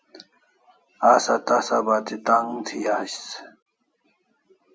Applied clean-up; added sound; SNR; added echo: none; none; none; none.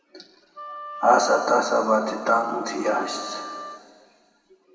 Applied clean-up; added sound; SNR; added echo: none; Wind instrument, woodwind instrument; 15 dB; reverberation time 2.3 s.